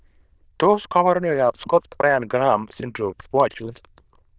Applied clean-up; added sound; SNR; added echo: neural diffusion model UNIVERSE++.